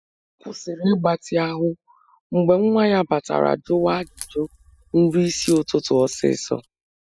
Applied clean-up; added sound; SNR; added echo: classical method spectral subtraction.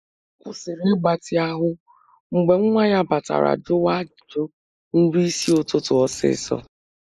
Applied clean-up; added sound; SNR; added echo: neural mask model Resemble Enhance denoiser.